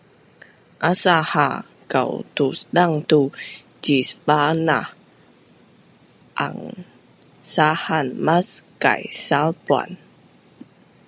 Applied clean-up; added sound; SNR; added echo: none; none; none; none.